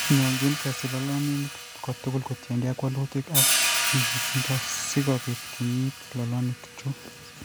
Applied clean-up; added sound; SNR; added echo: none; Hi-hat; 2 dB; none.